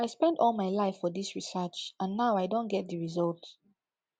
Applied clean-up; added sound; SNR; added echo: none; none; none; none.